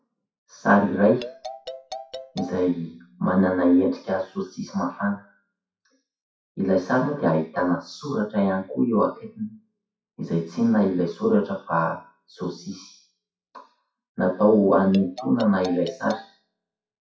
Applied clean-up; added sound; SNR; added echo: classical method WPE with log-MMSE.